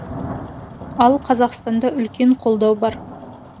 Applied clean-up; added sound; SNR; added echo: none; Thunder / Rain; 14 dB; none.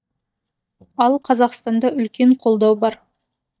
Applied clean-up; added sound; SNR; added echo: neural mask model DeepFilterNet 3.